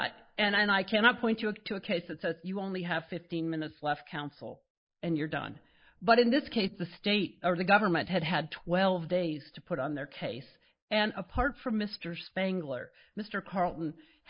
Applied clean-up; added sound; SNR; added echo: neural mask model Resemble Enhance denoiser.